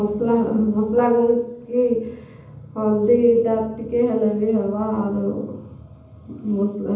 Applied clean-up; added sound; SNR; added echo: none; none; none; reverberation time 0.8 s.